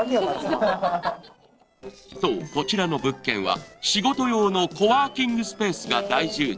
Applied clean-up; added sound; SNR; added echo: neural separator model SepFormer DNS4.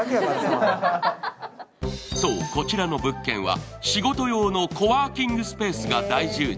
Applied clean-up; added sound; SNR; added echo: none; none; none; none.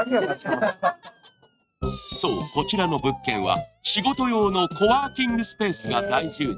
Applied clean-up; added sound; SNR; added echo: neural mask model RNNoise.